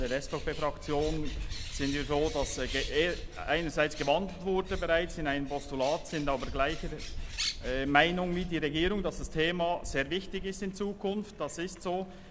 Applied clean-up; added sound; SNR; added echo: none; Bird; 7 dB; none.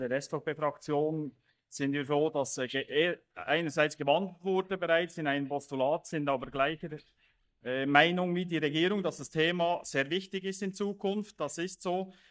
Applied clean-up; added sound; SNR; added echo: neural mask model DeepFilterNet 3.